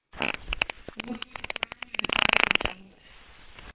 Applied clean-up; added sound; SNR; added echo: neural separator model SepFormer WHAMR!.